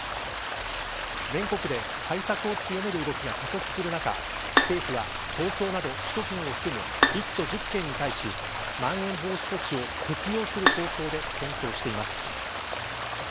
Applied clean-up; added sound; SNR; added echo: none; Stream + Bowed string instrument; -2 dB; none.